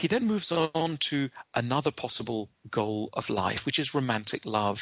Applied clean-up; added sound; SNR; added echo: none; none; none; none.